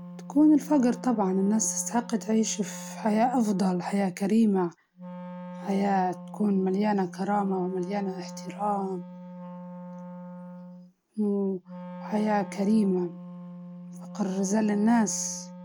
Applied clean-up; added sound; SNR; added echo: none; Wind instrument, woodwind instrument; 14 dB; none.